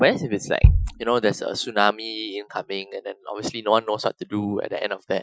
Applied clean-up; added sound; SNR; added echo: classical method Wiener filter.